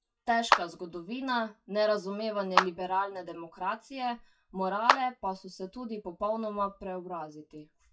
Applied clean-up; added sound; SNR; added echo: classical method WPE with log-MMSE.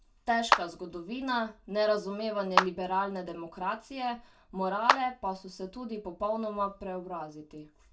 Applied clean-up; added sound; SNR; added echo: none; Clapping; 0 dB; reverberation time 0.2 s.